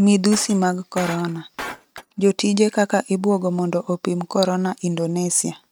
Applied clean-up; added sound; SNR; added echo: neural mask model RNNoise.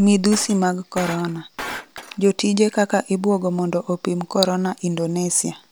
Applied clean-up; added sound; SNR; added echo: none; Shatter; 14 dB; none.